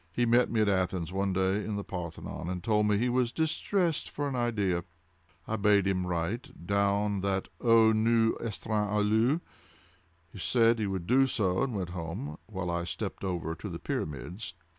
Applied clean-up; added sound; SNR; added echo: none; none; none; none.